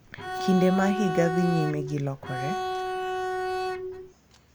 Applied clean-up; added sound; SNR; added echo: none; Bowed string instrument; 3 dB; none.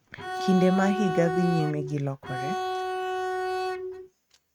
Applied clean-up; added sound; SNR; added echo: neural mask model RNNoise.